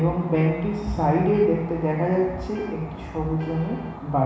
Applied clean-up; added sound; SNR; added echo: none; Electric guitar; 15 dB; reverberation time 1.0 s.